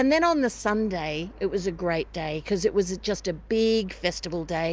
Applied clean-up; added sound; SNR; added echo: none; none; none; none.